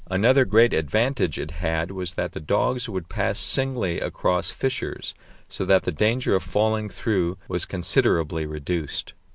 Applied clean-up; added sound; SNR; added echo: none; none; none; none.